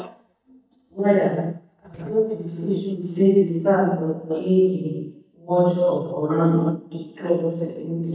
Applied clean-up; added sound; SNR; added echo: neural mask model DeepFilterNet 3.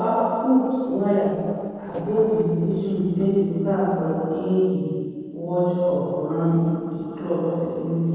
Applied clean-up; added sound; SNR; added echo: neural separator model SepFormer DNS4.